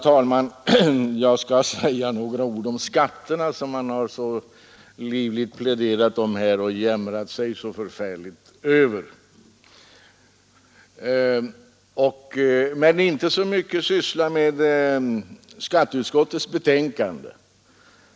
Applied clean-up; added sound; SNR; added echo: none; none; none; none.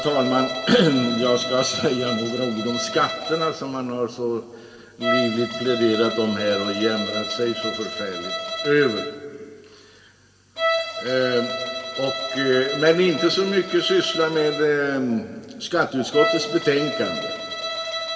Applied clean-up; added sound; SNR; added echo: none; Bowed string instrument; 6 dB; reverberation time 1.8 s.